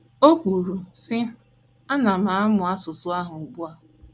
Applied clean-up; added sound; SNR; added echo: none; none; none; none.